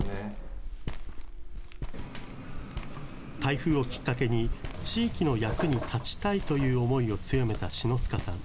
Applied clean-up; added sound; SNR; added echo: none; Walk, footsteps; 5 dB; none.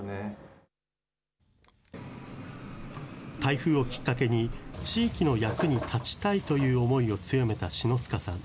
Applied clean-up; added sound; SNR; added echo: none; none; none; none.